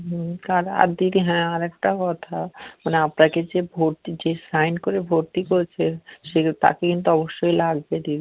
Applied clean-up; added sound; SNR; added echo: none; none; none; none.